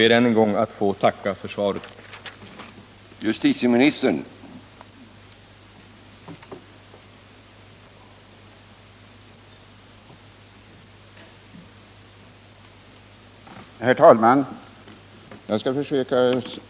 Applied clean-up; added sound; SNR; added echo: none; none; none; none.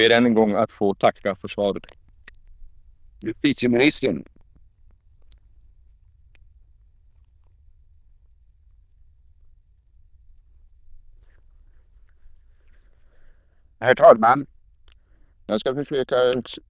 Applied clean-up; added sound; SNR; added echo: neural diffusion model UNIVERSE++.